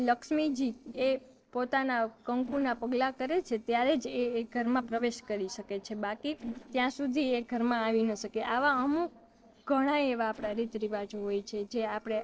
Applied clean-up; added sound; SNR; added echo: neural separator model SepFormer DNS4.